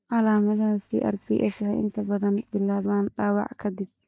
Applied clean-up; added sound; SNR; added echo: neural mask model DeepFilterNet 3.